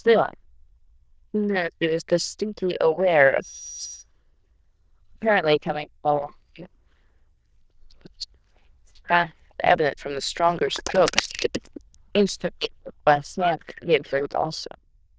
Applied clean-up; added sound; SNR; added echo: neural diffusion model UNIVERSE++.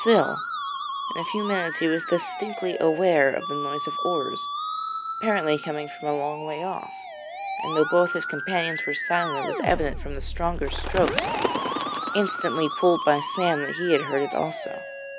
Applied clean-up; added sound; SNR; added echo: none; Musical instrument + Bird; 4 dB; none.